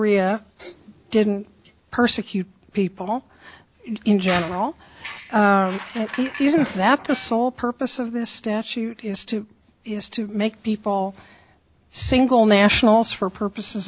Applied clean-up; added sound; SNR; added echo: none; Squeak; 14 dB; none.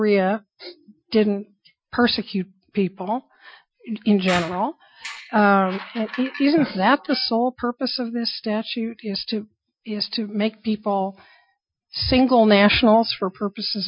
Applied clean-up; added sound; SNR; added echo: classical method Wiener filter.